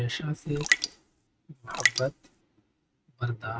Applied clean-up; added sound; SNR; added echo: neural mask model RNNoise.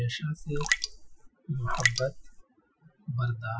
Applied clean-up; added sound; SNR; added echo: classical method Wiener filter.